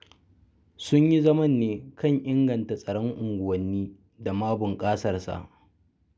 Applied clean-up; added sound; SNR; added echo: none; none; none; none.